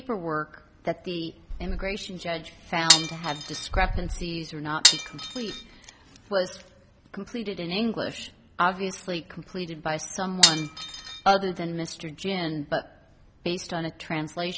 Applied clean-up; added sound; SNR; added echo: none; Glass; -5 dB; none.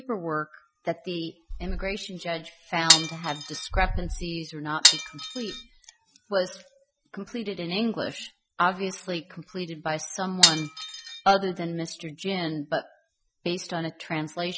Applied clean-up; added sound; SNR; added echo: classical method Wiener filter.